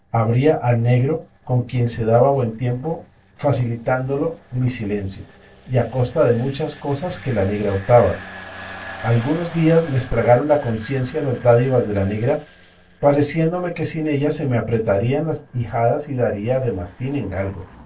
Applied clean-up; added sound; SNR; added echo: neural separator model SepFormer DNS4.